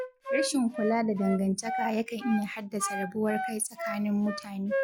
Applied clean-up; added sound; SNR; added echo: none; Wind instrument, woodwind instrument; 5 dB; none.